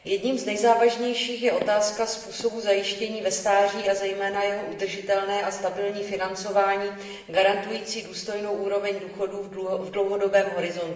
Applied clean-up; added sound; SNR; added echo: none; Walk, footsteps; 19 dB; reverberation time 1.2 s.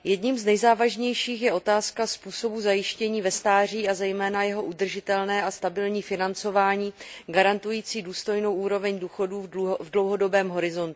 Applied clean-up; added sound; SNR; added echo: none; none; none; none.